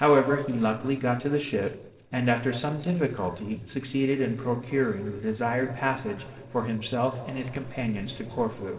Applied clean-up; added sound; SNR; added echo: neural separator model SepFormer DNS4.